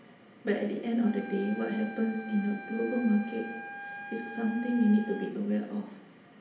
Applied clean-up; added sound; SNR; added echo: none; Wind instrument, woodwind instrument; 14 dB; reverberation time 0.8 s.